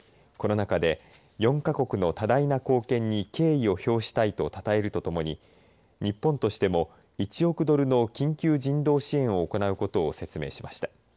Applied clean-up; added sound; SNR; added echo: none; none; none; none.